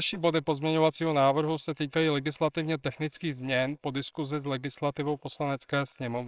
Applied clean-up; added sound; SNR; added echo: neural separator model SepFormer WHAMR!.